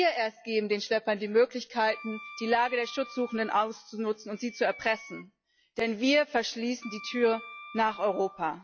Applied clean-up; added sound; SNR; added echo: classical method log-MMSE.